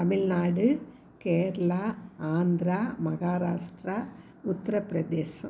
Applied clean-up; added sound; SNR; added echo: none; none; none; none.